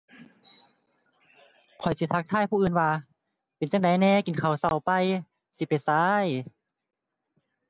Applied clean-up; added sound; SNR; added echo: none; none; none; none.